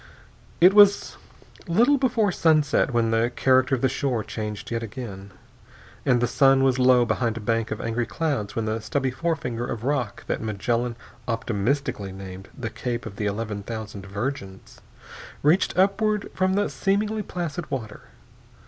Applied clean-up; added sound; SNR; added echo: none; none; none; none.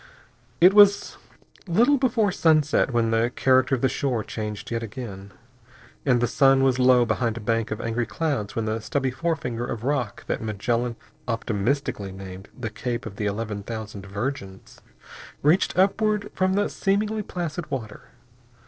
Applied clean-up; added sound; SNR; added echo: neural separator model SepFormer DNS4.